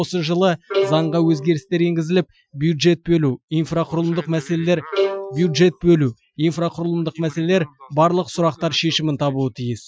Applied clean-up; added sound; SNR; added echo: classical method Wiener filter.